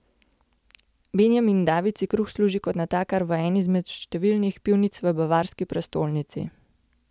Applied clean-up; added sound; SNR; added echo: none; none; none; none.